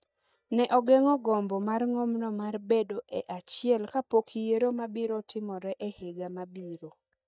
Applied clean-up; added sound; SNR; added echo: neural mask model DeepFilterNet 3.